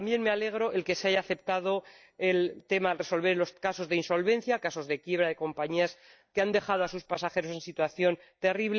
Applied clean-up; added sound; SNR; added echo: neural mask model DeepFilterNet 3.